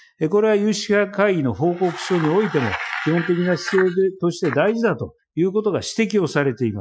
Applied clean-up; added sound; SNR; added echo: classical method Wiener filter.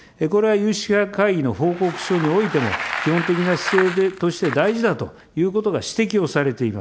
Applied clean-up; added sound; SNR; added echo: none; Bicycle; 11 dB; none.